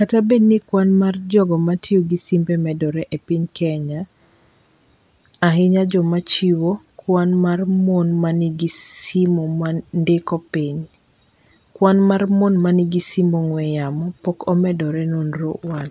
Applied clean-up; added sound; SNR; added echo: none; none; none; none.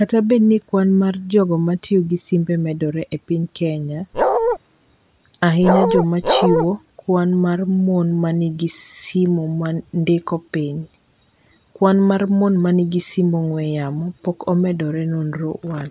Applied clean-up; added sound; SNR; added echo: none; Bark; -2 dB; none.